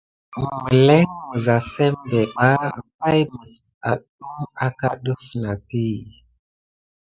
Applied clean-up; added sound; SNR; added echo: none; none; none; none.